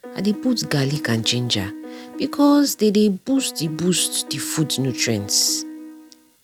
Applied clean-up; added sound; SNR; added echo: none; Piano; 14 dB; none.